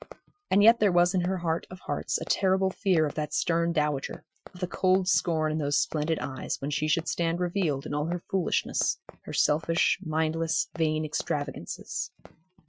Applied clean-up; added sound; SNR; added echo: classical method Wiener filter.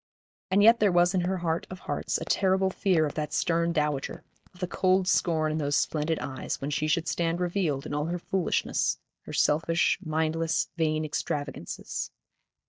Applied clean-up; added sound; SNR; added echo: neural mask model DeepFilterNet 3.